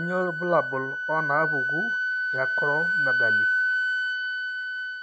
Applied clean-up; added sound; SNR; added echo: none; Wind instrument, woodwind instrument; -5 dB; none.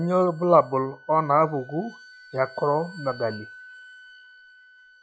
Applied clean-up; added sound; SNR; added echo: classical method log-MMSE.